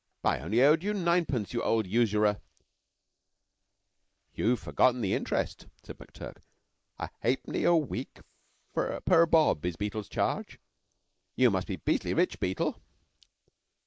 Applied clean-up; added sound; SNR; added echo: neural mask model Resemble Enhance denoiser.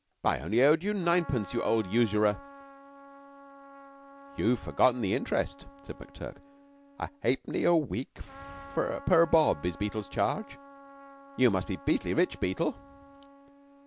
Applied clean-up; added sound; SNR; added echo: none; Trumpet; 20 dB; none.